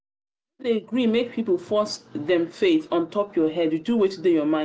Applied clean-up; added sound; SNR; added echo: none; none; none; none.